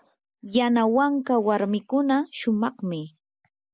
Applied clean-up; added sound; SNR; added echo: none; none; none; none.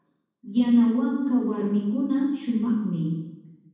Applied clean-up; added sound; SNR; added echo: none; none; none; reverberation time 1.1 s.